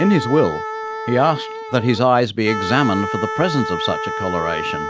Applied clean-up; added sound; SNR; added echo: none; Wind instrument, woodwind instrument; 6 dB; none.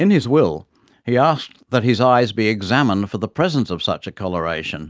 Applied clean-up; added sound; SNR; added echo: none; none; none; none.